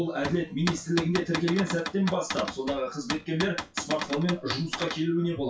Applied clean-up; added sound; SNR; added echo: classical method WPE with log-MMSE.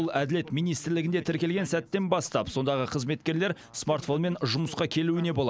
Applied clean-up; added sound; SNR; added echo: none; none; none; none.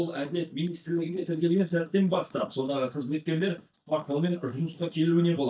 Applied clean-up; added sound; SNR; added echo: neural mask model DeepFilterNet 3.